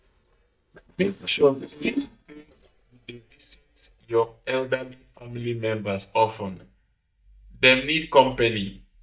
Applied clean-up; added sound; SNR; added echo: neural mask model DeepFilterNet 3.